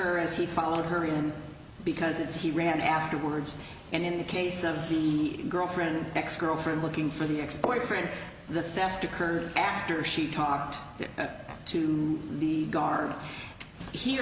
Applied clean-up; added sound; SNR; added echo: none; none; none; none.